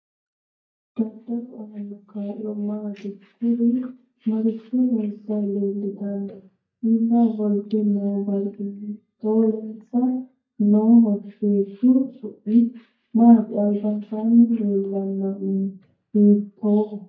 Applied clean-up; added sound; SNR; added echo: neural mask model DeepFilterNet 3.